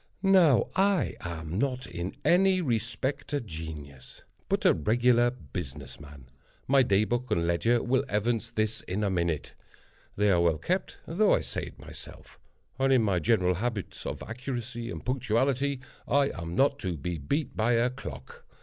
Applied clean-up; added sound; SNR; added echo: none; none; none; none.